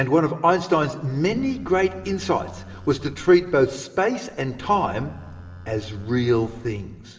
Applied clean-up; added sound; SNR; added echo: none; Livestock, farm animals, working animals; 18 dB; reverberation time 2.2 s.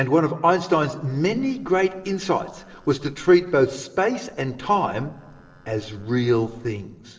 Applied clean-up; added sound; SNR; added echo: neural separator model SepFormer DNS4.